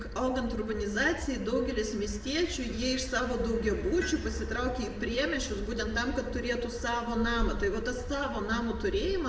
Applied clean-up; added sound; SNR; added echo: none; Tools; 18 dB; reverberation time 0.8 s.